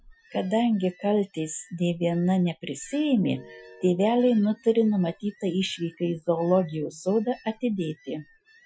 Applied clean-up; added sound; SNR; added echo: classical method Wiener filter.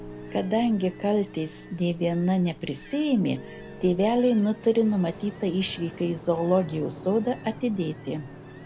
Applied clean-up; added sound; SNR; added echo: none; Ocean + Piano; 16 dB; none.